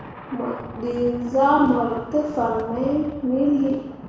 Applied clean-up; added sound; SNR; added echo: none; Thunder; 15 dB; reverberation time 1.1 s.